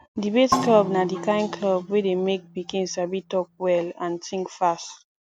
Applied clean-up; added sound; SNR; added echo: none; Percussion; 9 dB; none.